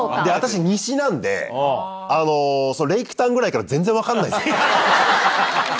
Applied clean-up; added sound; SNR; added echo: none; none; none; none.